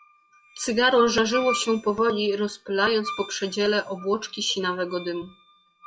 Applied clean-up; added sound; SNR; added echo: classical method WPE with log-MMSE.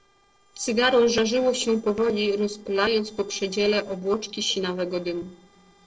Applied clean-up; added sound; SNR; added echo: neural separator model SepFormer DNS4.